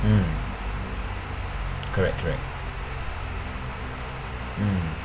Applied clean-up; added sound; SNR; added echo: none; none; none; none.